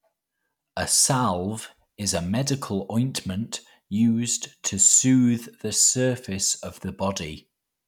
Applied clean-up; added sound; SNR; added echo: none; none; none; none.